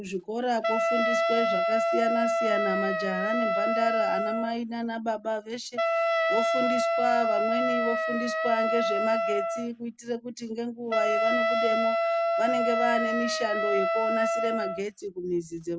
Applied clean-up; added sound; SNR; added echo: none; Wind instrument, woodwind instrument; -4 dB; none.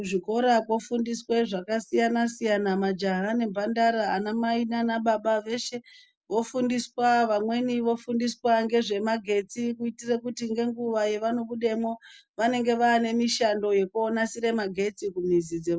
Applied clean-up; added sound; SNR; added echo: none; none; none; none.